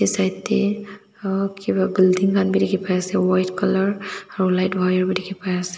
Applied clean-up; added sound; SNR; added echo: none; none; none; none.